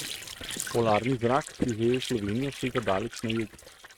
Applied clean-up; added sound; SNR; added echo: neural mask model RNNoise.